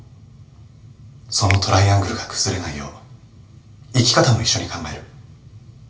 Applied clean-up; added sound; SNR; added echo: none; Finger snapping; 14 dB; reverberation time 0.3 s.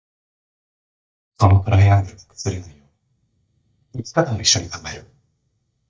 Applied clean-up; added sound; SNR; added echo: neural mask model DeepFilterNet 3.